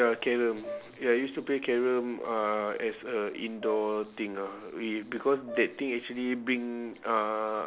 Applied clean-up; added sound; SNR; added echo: none; Brass instrument; 16 dB; none.